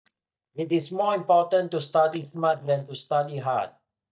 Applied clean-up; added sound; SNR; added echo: neural mask model DeepFilterNet 3.